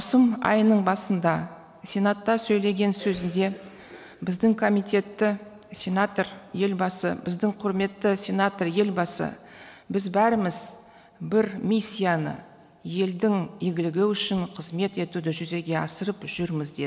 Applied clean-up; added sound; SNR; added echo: none; none; none; none.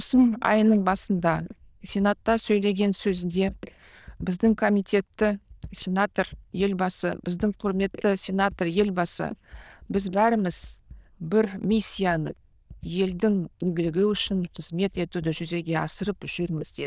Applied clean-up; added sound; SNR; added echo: neural diffusion model UNIVERSE++.